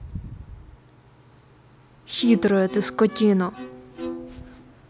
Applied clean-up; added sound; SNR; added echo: none; Bowed string instrument; 11 dB; none.